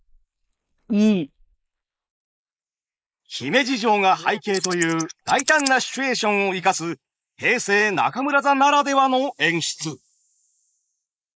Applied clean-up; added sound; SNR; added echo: neural mask model Resemble Enhance denoiser.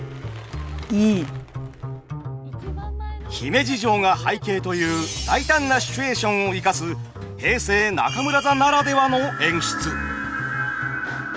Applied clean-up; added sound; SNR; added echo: none; none; none; none.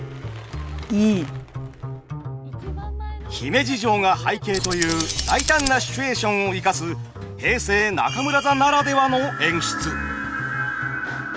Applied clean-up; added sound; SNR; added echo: none; Tools; 5 dB; none.